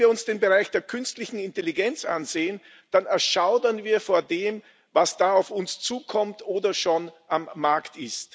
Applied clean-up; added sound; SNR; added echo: none; none; none; none.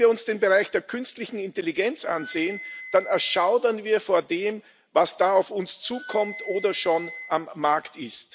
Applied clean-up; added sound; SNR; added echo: none; Wind instrument, woodwind instrument; 17 dB; none.